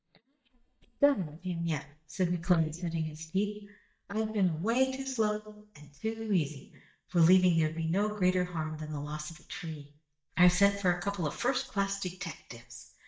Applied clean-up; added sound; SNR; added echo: neural mask model DeepFilterNet 3.